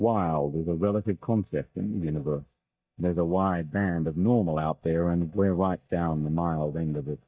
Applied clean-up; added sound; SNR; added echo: neural mask model DeepFilterNet 3.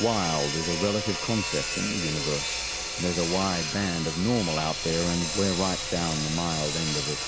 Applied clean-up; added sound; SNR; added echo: none; Sawing; 3 dB; none.